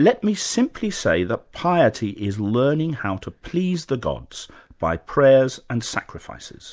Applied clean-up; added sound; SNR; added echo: none; none; none; none.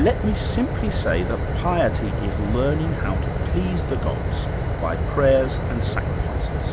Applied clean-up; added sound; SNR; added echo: none; Fire; -1 dB; none.